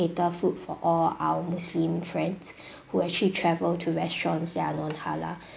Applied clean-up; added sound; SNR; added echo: none; none; none; none.